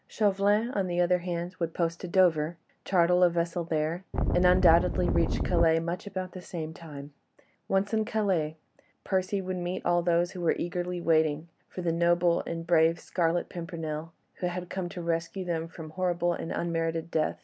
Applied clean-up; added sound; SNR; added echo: none; Wind; -1 dB; none.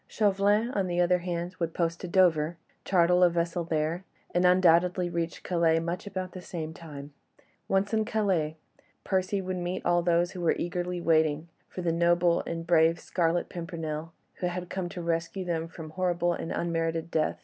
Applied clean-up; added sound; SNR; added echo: none; none; none; none.